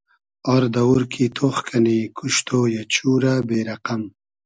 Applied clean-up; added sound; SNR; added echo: none; none; none; none.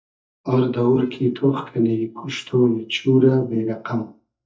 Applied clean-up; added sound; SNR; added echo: neural mask model DeepFilterNet 3.